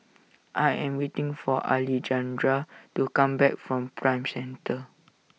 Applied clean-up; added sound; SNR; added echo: none; none; none; none.